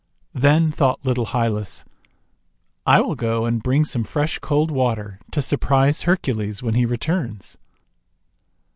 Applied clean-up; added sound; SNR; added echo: none; none; none; none.